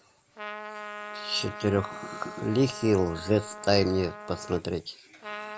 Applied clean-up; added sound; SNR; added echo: none; Trumpet; 12 dB; none.